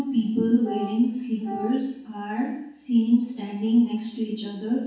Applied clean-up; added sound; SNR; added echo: none; Wind instrument, woodwind instrument; 12 dB; reverberation time 0.6 s.